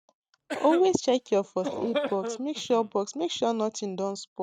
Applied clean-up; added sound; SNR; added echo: neural mask model RNNoise.